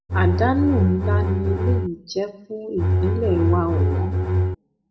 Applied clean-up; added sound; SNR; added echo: none; Bowed string instrument; -4 dB; reverberation time 0.5 s.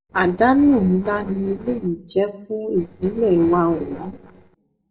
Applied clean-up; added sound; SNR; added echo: neural separator model SepFormer DNS4.